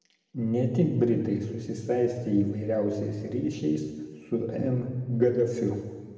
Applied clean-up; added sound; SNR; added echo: none; none; none; reverberation time 1.5 s.